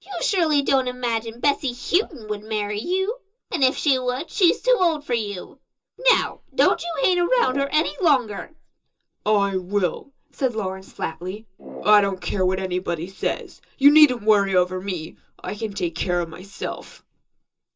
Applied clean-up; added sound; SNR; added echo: none; Brass instrument; 17 dB; reverberation time 0.2 s.